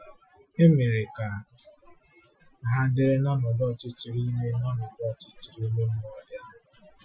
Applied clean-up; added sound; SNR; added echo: classical method Wiener filter.